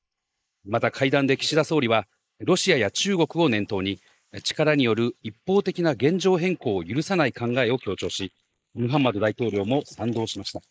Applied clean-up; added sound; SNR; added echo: neural mask model Resemble Enhance denoiser.